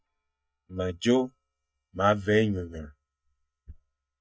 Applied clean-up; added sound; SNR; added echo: neural mask model DeepFilterNet 3.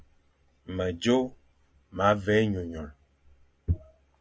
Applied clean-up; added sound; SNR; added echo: none; none; none; none.